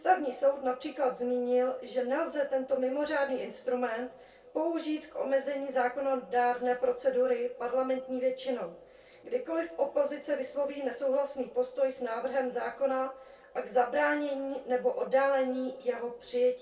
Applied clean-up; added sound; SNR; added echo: none; none; none; reverberation time 0.2 s.